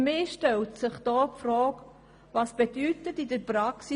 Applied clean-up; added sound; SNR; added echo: none; none; none; none.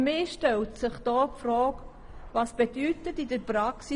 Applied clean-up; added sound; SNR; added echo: none; Fixed-wing aircraft, airplane; 17 dB; none.